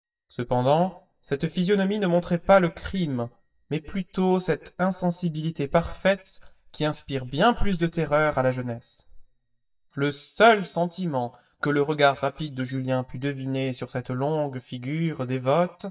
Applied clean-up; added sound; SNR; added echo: neural mask model DeepFilterNet 3.